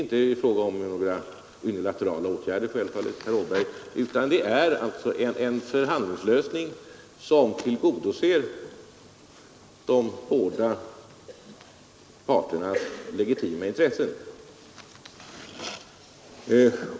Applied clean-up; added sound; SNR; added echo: none; none; none; none.